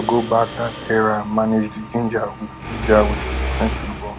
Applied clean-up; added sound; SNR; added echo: none; Mechanisms; 7 dB; none.